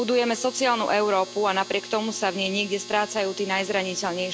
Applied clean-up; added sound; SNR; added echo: none; Domestic sounds, home sounds; 16 dB; none.